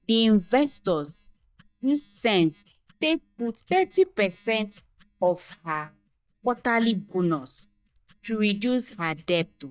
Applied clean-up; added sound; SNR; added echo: neural mask model DeepFilterNet 3.